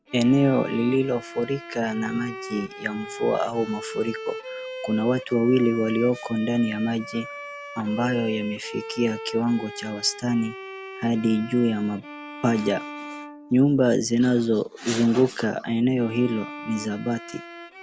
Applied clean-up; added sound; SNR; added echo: none; Bowed string instrument; 14 dB; none.